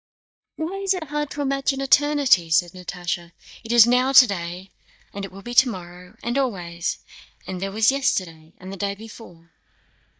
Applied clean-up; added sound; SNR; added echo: neural mask model DeepFilterNet 3.